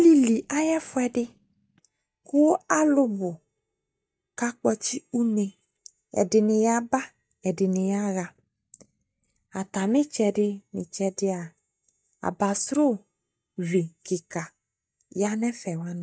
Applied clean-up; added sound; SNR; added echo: neural mask model DeepFilterNet 3.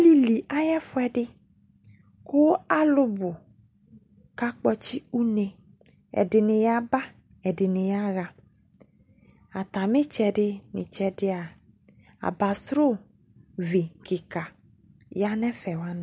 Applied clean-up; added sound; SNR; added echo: none; none; none; none.